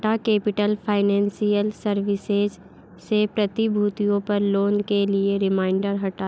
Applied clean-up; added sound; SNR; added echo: none; none; none; none.